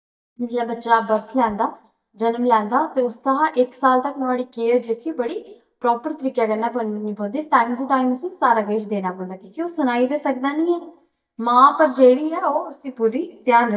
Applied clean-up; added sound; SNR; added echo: neural mask model DeepFilterNet 3.